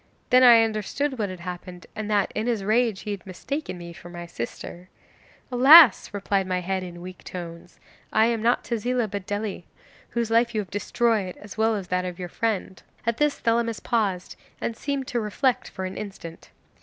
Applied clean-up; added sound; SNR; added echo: none; none; none; none.